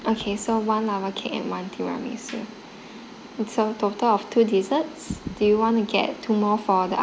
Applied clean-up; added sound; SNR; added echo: none; none; none; none.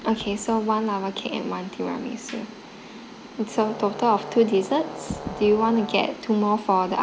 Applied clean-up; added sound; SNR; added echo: none; Brass instrument; 14 dB; none.